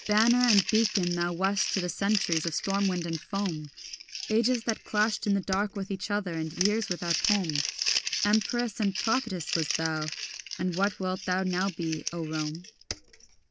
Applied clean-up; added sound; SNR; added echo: none; Crumpling, crinkling; 5 dB; none.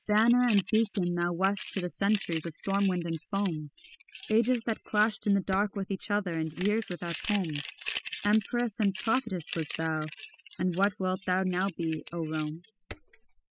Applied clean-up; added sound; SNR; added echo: classical method spectral subtraction.